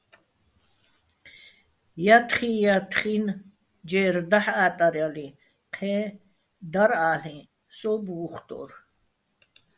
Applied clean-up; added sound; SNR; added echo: none; none; none; none.